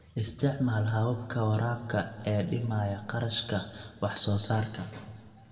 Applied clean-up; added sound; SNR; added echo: none; none; none; reverberation time 1.7 s.